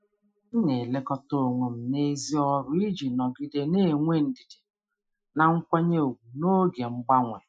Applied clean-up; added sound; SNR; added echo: classical method Wiener filter.